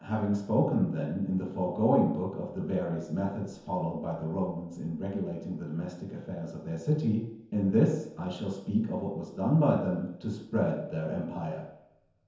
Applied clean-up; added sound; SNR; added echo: none; none; none; reverberation time 0.9 s.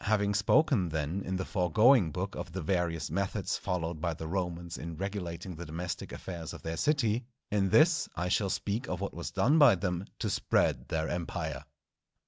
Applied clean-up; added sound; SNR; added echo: none; none; none; none.